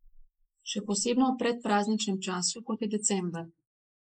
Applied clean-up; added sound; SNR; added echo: neural mask model Resemble Enhance denoiser.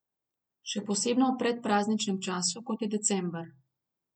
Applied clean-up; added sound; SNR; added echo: none; none; none; none.